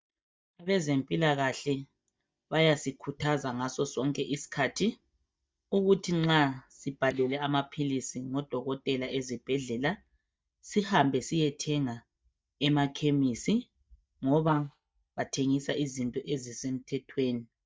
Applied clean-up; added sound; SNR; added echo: neural mask model DeepFilterNet 3.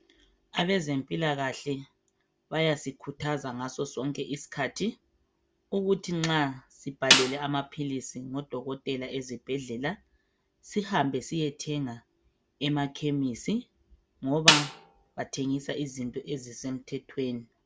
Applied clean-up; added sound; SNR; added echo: none; Snare drum; -4 dB; none.